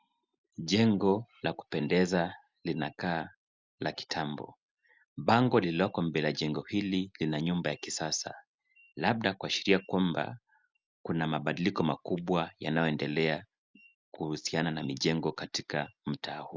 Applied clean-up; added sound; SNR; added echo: none; none; none; none.